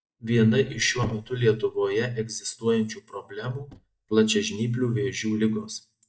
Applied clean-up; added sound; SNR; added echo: neural mask model DeepFilterNet 3.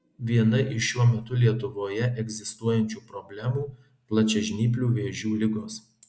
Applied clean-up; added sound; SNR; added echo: none; none; none; none.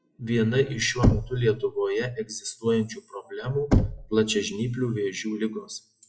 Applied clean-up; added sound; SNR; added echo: classical method WPE with log-MMSE.